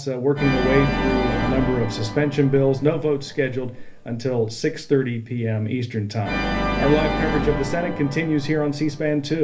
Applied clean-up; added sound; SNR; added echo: none; Organ; 5 dB; reverberation time 0.3 s.